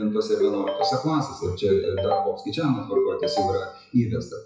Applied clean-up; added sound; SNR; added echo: classical method WPE with log-MMSE.